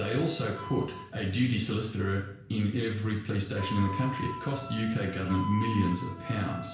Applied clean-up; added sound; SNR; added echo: none; Wind instrument, woodwind instrument; 12 dB; reverberation time 0.5 s.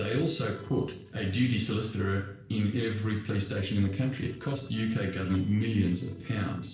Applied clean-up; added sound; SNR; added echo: neural separator model SepFormer DNS4.